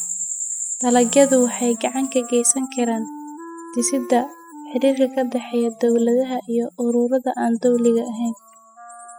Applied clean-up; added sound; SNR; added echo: classical method spectral subtraction.